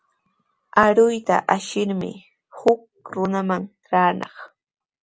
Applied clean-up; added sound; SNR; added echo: none; none; none; none.